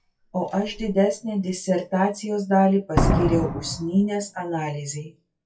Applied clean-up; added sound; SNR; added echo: classical method WPE with log-MMSE.